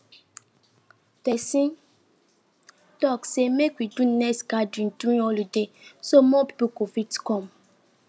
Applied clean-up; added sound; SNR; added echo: none; none; none; none.